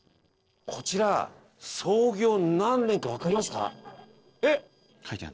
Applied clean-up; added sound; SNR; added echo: neural separator model SepFormer DNS4.